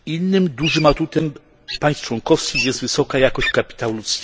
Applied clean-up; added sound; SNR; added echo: none; Wild animals; 10 dB; none.